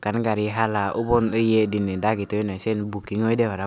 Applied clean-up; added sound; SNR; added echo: none; none; none; none.